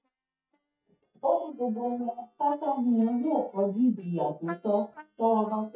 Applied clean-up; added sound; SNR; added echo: neural mask model DeepFilterNet 3.